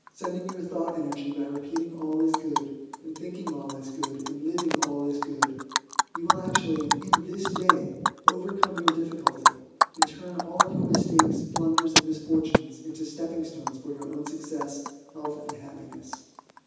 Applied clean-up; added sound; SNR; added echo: none; Animal; -3 dB; reverberation time 1.1 s.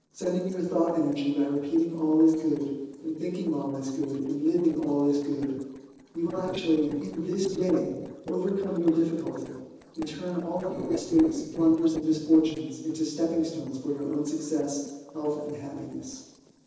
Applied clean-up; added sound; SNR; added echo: neural separator model SepFormer DNS4.